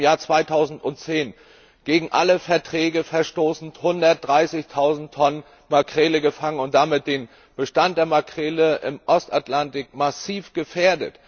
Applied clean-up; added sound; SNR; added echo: none; none; none; none.